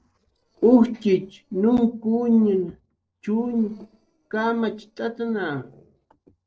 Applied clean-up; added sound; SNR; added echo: neural separator model SepFormer DNS4.